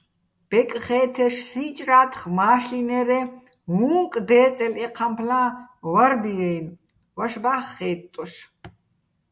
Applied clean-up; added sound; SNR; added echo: none; none; none; none.